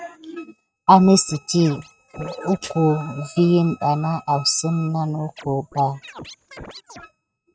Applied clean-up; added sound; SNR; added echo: neural mask model RNNoise.